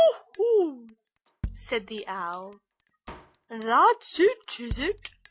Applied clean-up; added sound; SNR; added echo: none; Drum kit; 16 dB; none.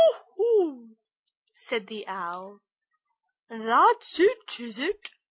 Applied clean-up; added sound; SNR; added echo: none; none; none; none.